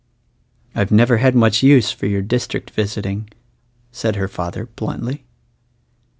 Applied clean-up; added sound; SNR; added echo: none; none; none; none.